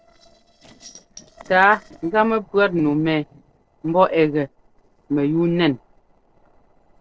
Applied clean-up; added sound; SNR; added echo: neural separator model SepFormer DNS4.